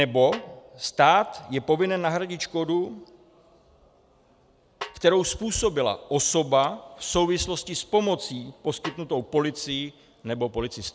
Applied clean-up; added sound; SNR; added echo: none; Snare drum; 17 dB; none.